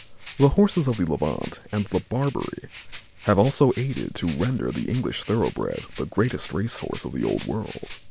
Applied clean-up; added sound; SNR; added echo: none; Rattle (instrument); 4 dB; none.